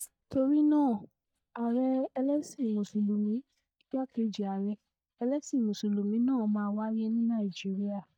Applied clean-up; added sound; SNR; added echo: neural mask model DeepFilterNet 3.